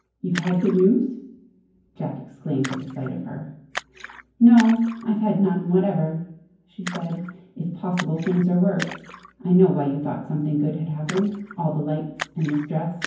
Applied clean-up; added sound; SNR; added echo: none; Splash, splatter; 17 dB; reverberation time 0.9 s.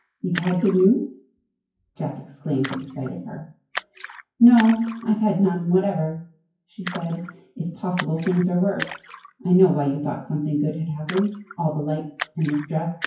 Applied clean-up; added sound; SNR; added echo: classical method WPE with log-MMSE.